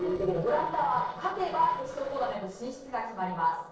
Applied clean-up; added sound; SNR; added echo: neural separator model SepFormer DNS4.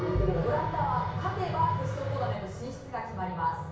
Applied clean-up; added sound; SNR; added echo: none; Bowed string instrument; 8 dB; reverberation time 0.6 s.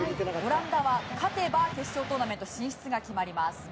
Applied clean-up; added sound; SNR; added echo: none; none; none; none.